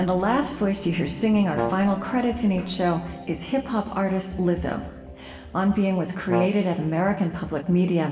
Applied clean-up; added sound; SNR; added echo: none; Brass instrument; 9 dB; reverberation time 1.3 s.